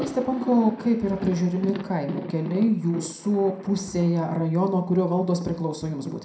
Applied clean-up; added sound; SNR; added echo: none; Thunder; 12 dB; reverberation time 0.4 s.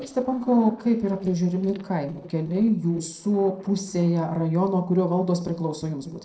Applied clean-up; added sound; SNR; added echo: neural separator model SepFormer DNS4.